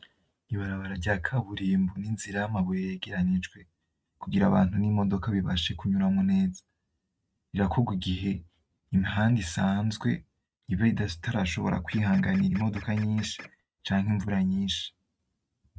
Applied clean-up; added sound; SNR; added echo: neural mask model RNNoise.